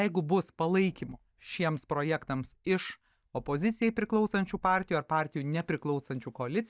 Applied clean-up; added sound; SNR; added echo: neural mask model DeepFilterNet 3.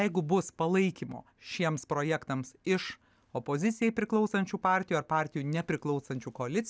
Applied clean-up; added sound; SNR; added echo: none; none; none; none.